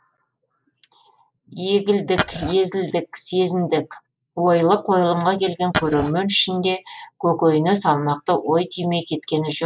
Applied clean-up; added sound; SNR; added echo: neural mask model Resemble Enhance denoiser.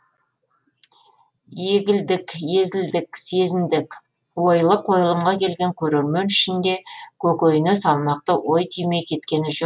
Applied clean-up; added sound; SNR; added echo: none; none; none; none.